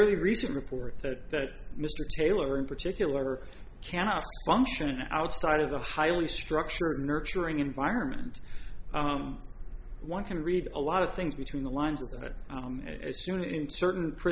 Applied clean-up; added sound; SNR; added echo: none; none; none; none.